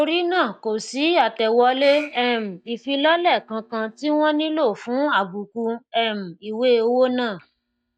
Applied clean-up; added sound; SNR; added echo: neural mask model DeepFilterNet 3.